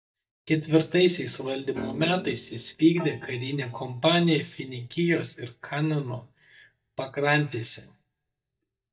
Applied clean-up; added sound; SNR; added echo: neural mask model DeepFilterNet 3.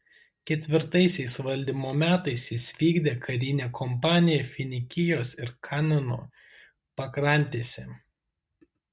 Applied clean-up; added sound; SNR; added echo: none; none; none; none.